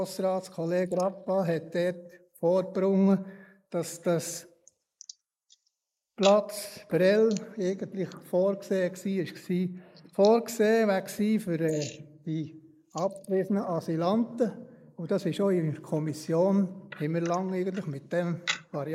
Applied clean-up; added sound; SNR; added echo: neural mask model Resemble Enhance denoiser.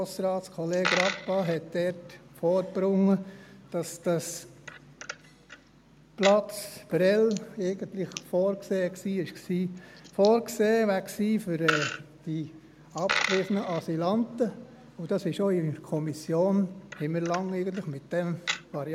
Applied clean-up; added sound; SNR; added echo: none; Coin (dropping); 10 dB; none.